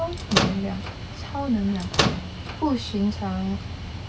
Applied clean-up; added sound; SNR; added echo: none; Microwave oven; 0 dB; none.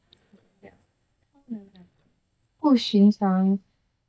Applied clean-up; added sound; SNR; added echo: neural mask model DeepFilterNet 3.